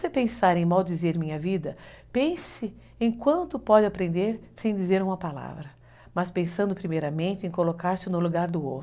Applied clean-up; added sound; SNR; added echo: none; none; none; none.